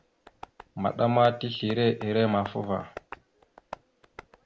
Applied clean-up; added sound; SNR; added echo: none; Tap; 19 dB; none.